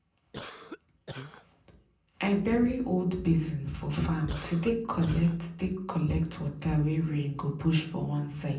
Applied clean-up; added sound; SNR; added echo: none; Cough; 15 dB; reverberation time 0.6 s.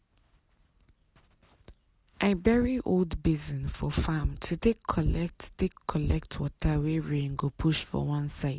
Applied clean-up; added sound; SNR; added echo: none; none; none; none.